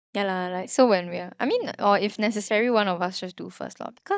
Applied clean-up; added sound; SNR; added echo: neural mask model DeepFilterNet 3.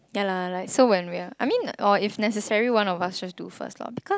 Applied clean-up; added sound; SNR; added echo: none; none; none; none.